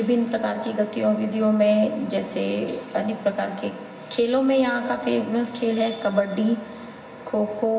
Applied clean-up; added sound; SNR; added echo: none; none; none; reverberation time 0.4 s.